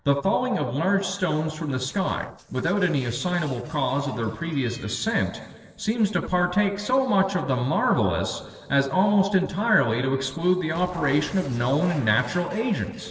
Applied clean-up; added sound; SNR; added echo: neural separator model SepFormer DNS4.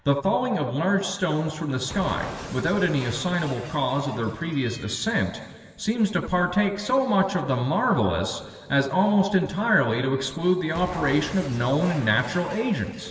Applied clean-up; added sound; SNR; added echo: none; Cat; 18 dB; reverberation time 2.2 s.